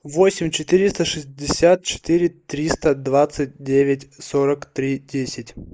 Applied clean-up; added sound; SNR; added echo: neural mask model Resemble Enhance denoiser.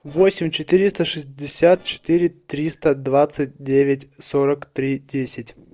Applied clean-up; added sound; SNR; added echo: neural separator model SepFormer DNS4.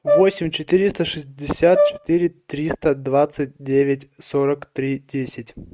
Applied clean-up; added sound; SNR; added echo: neural mask model RNNoise.